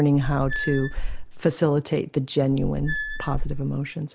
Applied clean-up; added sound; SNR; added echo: none; Squeak / Screech; 4 dB; none.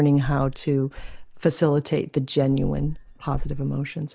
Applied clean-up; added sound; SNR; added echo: neural mask model DeepFilterNet 3.